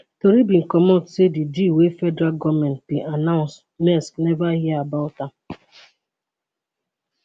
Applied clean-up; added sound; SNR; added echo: none; none; none; none.